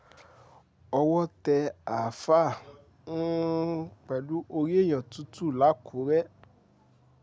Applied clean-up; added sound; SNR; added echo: none; none; none; none.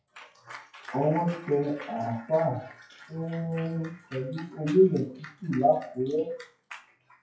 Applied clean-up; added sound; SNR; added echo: classical method WPE with log-MMSE.